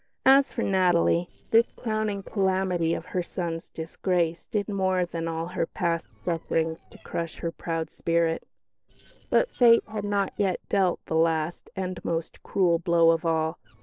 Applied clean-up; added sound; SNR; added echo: neural separator model SepFormer DNS4.